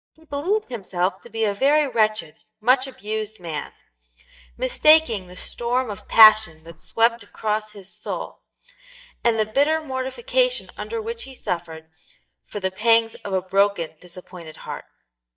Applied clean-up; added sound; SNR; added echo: neural mask model DeepFilterNet 3.